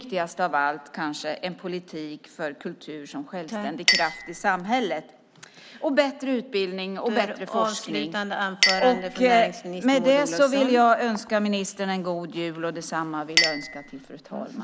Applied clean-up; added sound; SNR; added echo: none; Chink, clink; 8 dB; none.